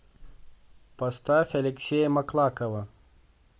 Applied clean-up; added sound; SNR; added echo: none; none; none; none.